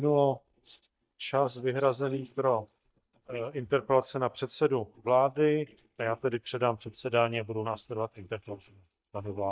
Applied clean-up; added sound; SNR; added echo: neural mask model DeepFilterNet 3.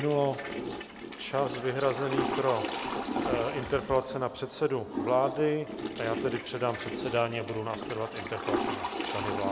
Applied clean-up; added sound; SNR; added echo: none; Toilet flush / Water; 4 dB; none.